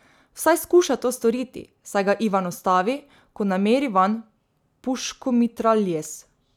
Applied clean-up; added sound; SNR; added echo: none; none; none; none.